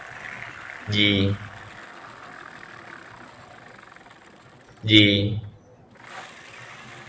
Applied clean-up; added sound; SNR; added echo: none; Bicycle; 16 dB; none.